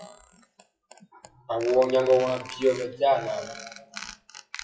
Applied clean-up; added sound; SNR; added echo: classical method WPE with log-MMSE.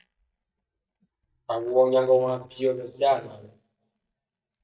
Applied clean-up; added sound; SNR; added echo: neural mask model DeepFilterNet 3.